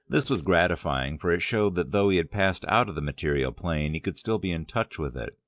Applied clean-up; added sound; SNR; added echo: neural separator model SepFormer DNS4.